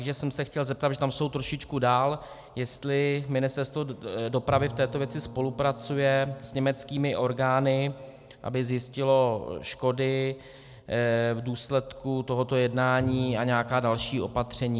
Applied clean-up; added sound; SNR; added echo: none; Bowed string instrument; 18 dB; none.